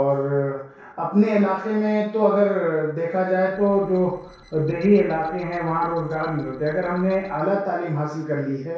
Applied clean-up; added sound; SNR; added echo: neural separator model SepFormer DNS4.